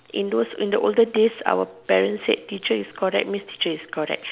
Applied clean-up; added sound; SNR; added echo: none; none; none; none.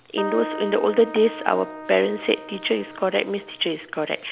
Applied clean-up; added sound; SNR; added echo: none; Keyboard (musical); 12 dB; none.